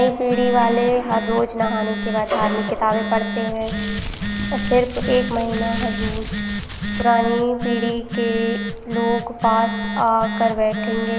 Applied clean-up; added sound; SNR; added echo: none; Crumpling, crinkling + Telephone; 5 dB; none.